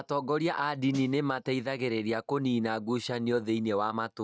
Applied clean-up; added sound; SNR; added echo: neural mask model RNNoise.